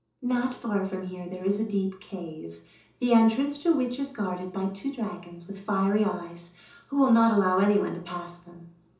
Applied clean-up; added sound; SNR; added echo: none; none; none; reverberation time 0.6 s.